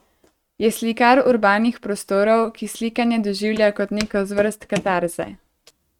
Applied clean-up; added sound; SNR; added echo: neural mask model RNNoise.